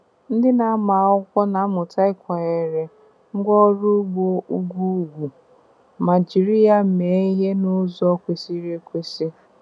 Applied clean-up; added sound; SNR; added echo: none; none; none; none.